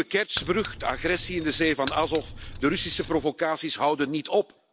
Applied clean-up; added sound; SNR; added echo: none; Keys jangling; 12 dB; none.